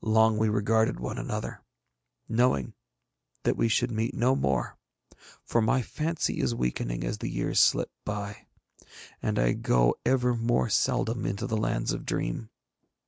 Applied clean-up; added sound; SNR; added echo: none; none; none; none.